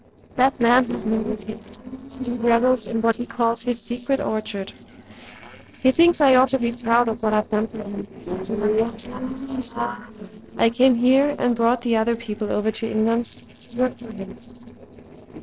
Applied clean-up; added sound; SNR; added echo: neural separator model SepFormer DNS4.